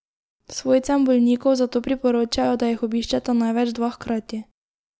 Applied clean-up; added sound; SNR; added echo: none; none; none; none.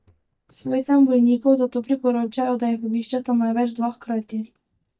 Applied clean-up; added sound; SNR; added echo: neural mask model DeepFilterNet 3.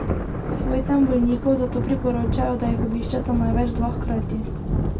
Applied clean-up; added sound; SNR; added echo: none; Thunder; 1 dB; reverberation time 0.2 s.